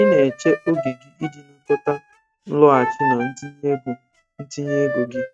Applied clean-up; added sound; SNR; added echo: neural mask model RNNoise.